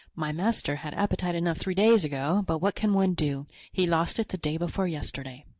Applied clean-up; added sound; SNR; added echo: none; none; none; none.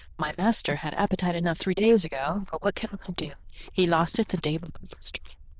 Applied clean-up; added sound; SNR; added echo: neural diffusion model UNIVERSE++.